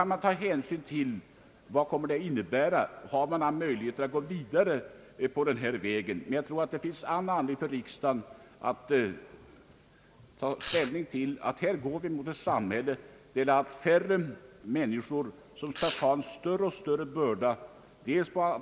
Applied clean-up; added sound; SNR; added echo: none; Domestic sounds, home sounds; 7 dB; none.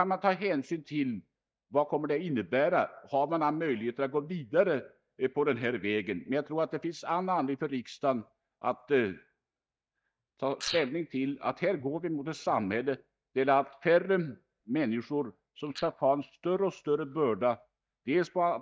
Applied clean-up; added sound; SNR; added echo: neural mask model DeepFilterNet 3.